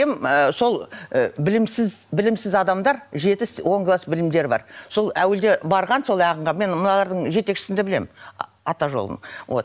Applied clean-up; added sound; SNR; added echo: none; none; none; none.